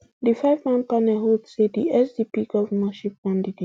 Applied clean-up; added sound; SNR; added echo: none; none; none; none.